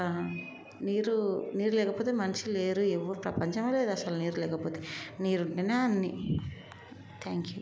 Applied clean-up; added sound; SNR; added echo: none; none; none; none.